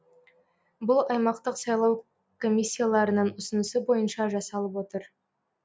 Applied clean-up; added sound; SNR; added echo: none; none; none; none.